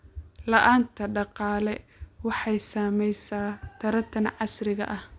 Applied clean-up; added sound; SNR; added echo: none; none; none; none.